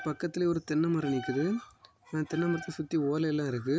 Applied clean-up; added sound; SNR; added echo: none; none; none; none.